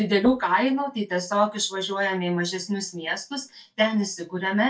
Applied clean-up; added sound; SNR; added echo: neural mask model DeepFilterNet 3.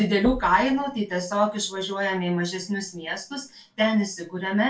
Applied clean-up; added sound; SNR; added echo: none; Knock; 15 dB; reverberation time 0.2 s.